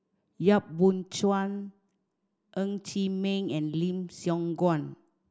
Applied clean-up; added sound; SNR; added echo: none; none; none; none.